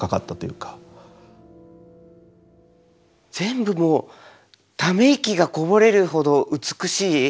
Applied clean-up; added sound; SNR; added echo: none; none; none; none.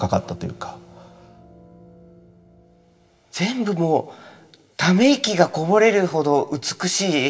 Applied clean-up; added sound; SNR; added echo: none; none; none; reverberation time 0.7 s.